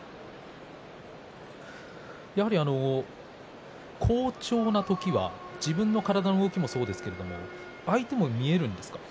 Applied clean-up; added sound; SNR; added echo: none; none; none; none.